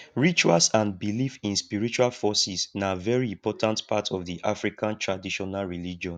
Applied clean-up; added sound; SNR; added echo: none; none; none; none.